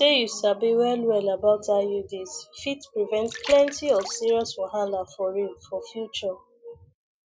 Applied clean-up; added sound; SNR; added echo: none; Water; 17 dB; none.